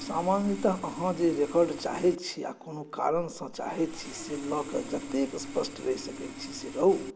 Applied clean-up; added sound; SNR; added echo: none; Sawing; 12 dB; none.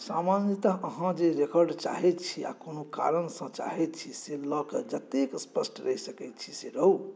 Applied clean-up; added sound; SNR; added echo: none; none; none; none.